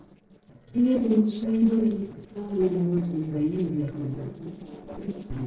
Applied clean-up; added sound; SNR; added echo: neural separator model SepFormer DNS4.